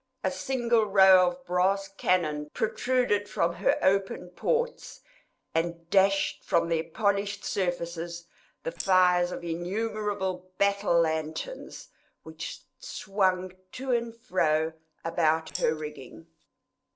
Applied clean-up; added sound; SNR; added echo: neural separator model SepFormer DNS4.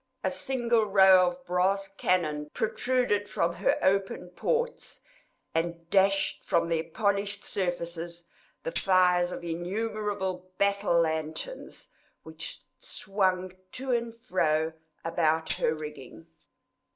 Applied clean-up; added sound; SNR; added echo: none; Tambourine; -2 dB; none.